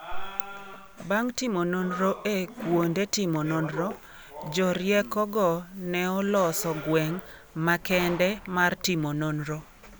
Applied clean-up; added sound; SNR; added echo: none; none; none; none.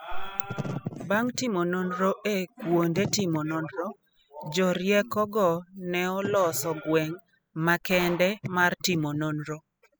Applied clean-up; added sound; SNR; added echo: classical method spectral subtraction.